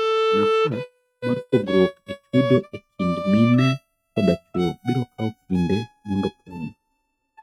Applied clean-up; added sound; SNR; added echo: neural mask model RNNoise.